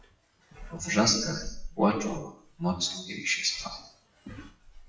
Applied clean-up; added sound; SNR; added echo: classical method WPE with log-MMSE.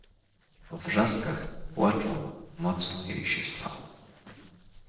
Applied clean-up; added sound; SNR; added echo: neural separator model SepFormer DNS4.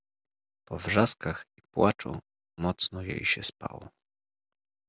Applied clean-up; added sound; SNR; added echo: none; none; none; none.